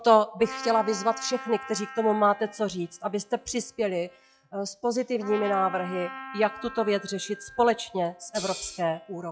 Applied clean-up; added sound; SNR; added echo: classical method log-MMSE.